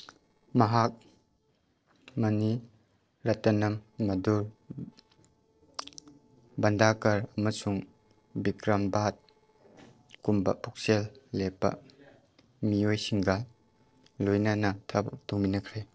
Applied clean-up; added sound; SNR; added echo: neural separator model SepFormer DNS4.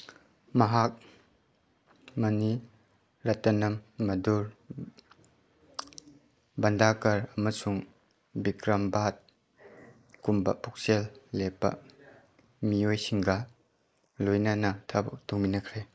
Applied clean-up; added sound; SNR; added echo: neural mask model Resemble Enhance denoiser.